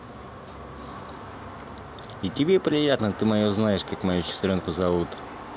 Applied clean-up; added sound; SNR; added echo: none; none; none; none.